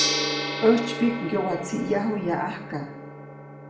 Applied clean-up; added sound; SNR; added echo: none; Gong; 4 dB; reverberation time 0.7 s.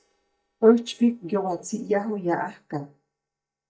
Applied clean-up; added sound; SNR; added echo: neural mask model DeepFilterNet 3.